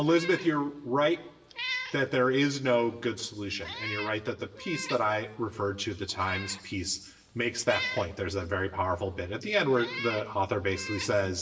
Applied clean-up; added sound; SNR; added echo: none; Meow; 12 dB; reverberation time 0.9 s.